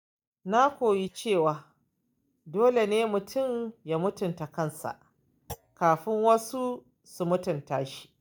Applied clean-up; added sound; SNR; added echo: neural mask model DeepFilterNet 3.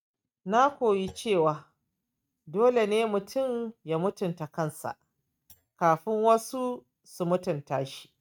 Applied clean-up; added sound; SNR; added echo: neural mask model RNNoise.